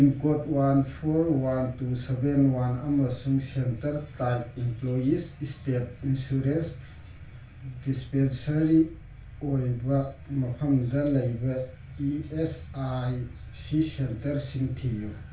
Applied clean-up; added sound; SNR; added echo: none; none; none; reverberation time 0.3 s.